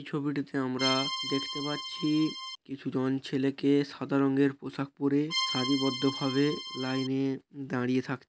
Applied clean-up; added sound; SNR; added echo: none; Accordion; 5 dB; none.